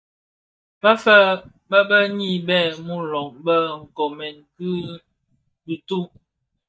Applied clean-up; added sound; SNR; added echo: neural mask model DeepFilterNet 3.